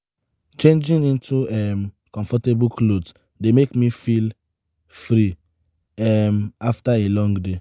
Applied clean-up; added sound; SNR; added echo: none; none; none; none.